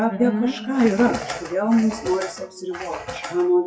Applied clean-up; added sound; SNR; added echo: classical method WPE with log-MMSE.